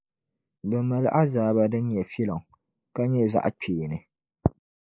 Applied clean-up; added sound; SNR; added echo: neural mask model Resemble Enhance denoiser.